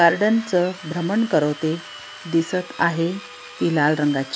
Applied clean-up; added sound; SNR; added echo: none; Drill; 17 dB; none.